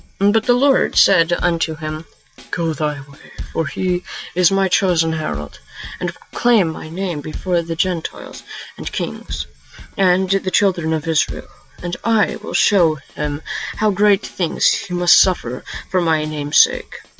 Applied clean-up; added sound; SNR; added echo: none; Drum kit; 16 dB; none.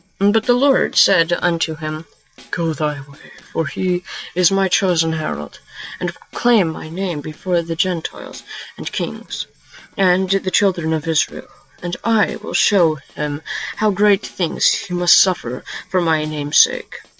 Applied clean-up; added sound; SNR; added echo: neural separator model SepFormer DNS4.